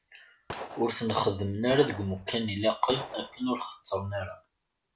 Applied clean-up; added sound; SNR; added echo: none; Gunshot, gunfire; 15 dB; none.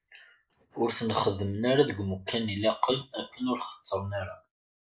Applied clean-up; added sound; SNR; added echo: neural mask model Resemble Enhance denoiser.